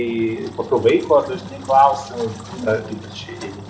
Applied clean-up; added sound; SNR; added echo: none; Engine; 16 dB; reverberation time 0.5 s.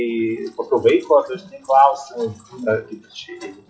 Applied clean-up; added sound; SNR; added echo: classical method WPE with log-MMSE.